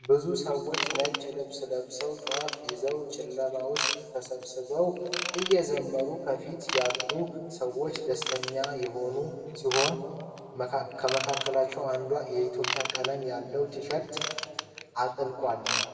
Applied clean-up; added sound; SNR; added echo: none; Ratchet, pawl / Tools; 6 dB; reverberation time 2.2 s.